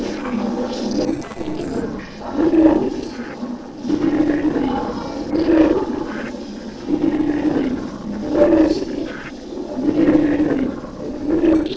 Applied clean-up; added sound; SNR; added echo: neural separator model SepFormer DNS4.